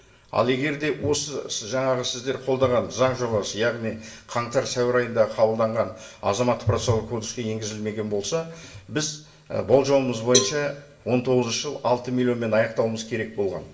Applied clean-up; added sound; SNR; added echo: none; Cowbell; 6 dB; reverberation time 0.2 s.